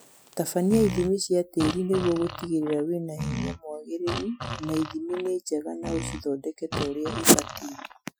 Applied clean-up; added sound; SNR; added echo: classical method Wiener filter.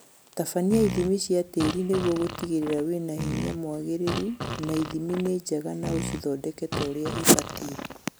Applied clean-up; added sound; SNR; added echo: none; Fart; 8 dB; none.